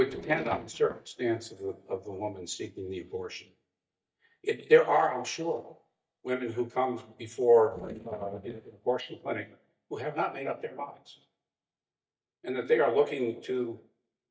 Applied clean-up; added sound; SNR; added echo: neural mask model DeepFilterNet 3.